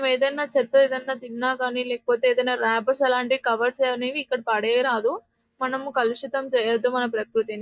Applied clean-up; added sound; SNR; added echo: neural mask model DeepFilterNet 3.